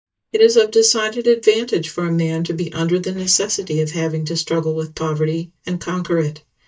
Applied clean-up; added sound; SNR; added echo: neural mask model DeepFilterNet 3.